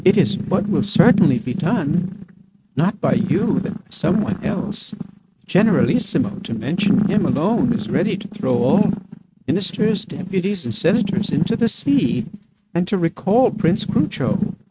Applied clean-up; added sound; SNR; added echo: neural mask model RNNoise.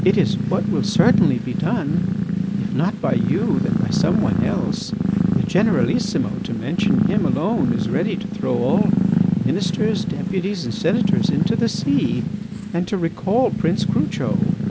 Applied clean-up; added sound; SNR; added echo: none; Purr; -2 dB; none.